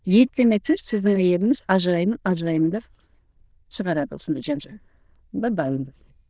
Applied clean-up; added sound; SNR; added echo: neural diffusion model UNIVERSE++.